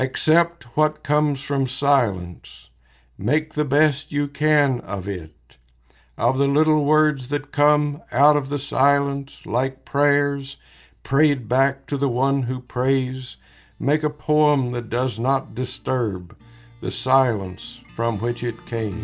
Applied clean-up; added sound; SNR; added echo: none; none; none; reverberation time 0.2 s.